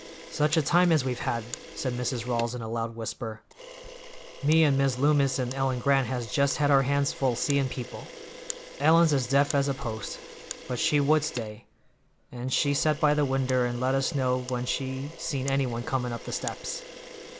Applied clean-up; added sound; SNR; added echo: none; Camera; 15 dB; none.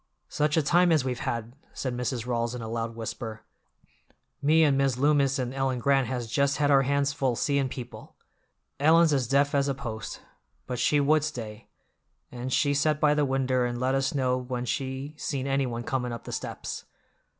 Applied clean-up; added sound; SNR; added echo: none; none; none; none.